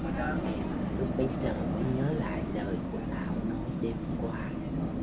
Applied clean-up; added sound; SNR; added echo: none; Vehicle; -4 dB; reverberation time 0.7 s.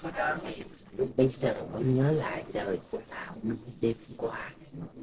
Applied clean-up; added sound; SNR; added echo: neural separator model SepFormer DNS4.